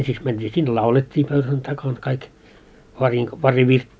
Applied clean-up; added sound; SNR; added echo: none; none; none; none.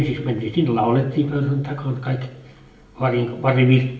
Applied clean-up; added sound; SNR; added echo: none; none; none; reverberation time 0.7 s.